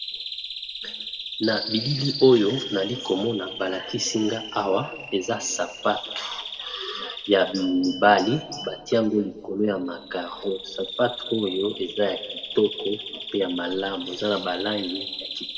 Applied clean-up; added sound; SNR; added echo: none; Bird vocalization, bird call, bird song; 10 dB; reverberation time 1.0 s.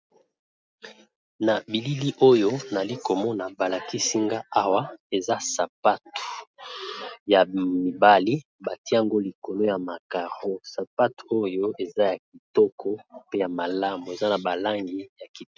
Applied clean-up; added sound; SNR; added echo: none; none; none; none.